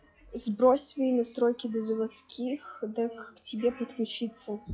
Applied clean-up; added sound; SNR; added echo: classical method log-MMSE.